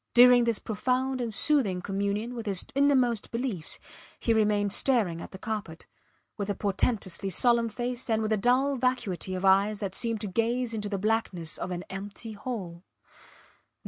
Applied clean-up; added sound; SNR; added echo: none; none; none; none.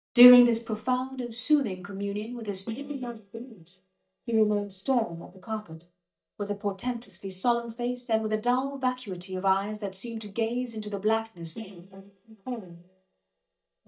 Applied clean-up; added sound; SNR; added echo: neural mask model DeepFilterNet 3.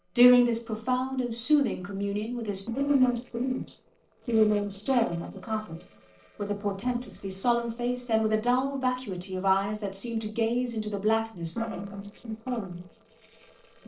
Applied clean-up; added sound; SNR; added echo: neural separator model SepFormer DNS4.